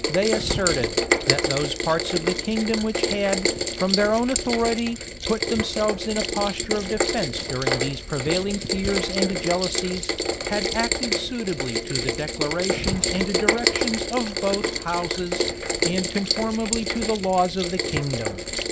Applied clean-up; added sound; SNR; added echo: none; Rain; 0 dB; none.